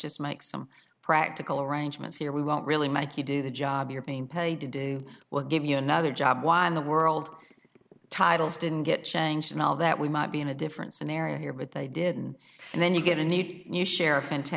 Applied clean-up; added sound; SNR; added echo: none; none; none; none.